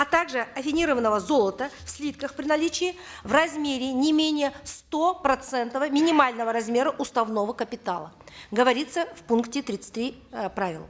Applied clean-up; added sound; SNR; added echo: none; none; none; none.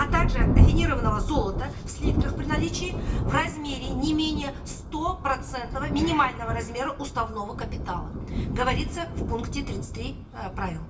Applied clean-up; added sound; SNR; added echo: none; Thunder; -3 dB; reverberation time 0.1 s.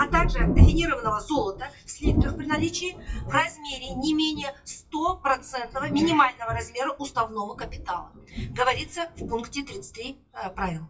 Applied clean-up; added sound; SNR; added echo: classical method WPE with log-MMSE.